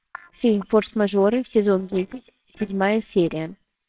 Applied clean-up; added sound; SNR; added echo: neural separator model SepFormer WHAMR!.